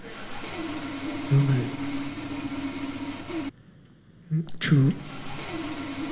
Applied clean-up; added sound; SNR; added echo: none; Sawing; 4 dB; reverberation time 1.7 s.